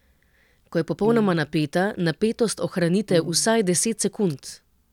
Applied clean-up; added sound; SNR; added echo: none; Piano; 14 dB; none.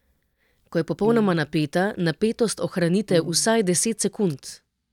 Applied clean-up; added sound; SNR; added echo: neural mask model DeepFilterNet 3.